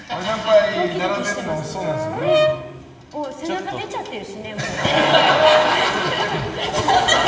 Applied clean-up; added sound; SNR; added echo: none; Brass instrument; 2 dB; reverberation time 2.9 s.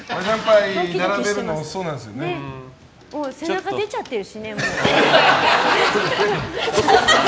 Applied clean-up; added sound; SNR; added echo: none; none; none; none.